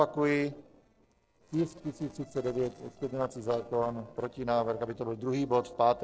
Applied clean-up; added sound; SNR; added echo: neural separator model SepFormer DNS4.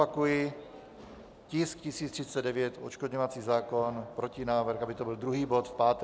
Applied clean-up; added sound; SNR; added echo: none; none; none; none.